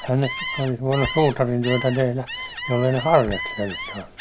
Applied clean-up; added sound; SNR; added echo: none; Gull, seagull; 9 dB; none.